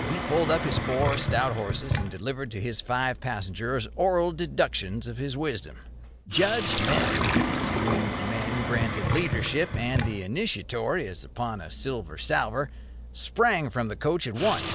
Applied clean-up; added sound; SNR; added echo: none; Sink (filling or washing); 2 dB; none.